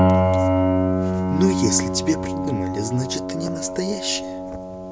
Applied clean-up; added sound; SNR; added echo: none; Piano; -5 dB; none.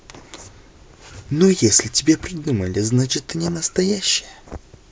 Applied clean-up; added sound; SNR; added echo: none; none; none; none.